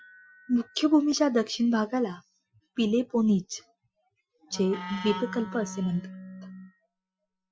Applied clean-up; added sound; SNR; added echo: classical method Wiener filter.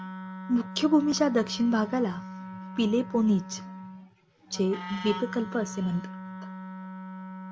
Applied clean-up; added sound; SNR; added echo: none; Wind instrument, woodwind instrument; 11 dB; none.